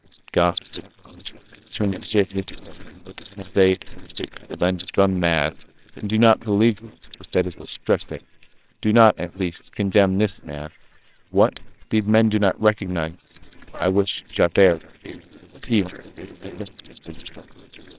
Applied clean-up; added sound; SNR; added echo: neural separator model SepFormer WHAMR!.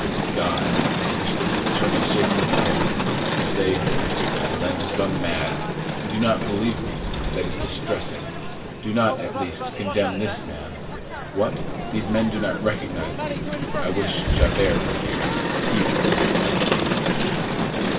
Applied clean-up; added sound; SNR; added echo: none; Crowd; -3 dB; reverberation time 1.6 s.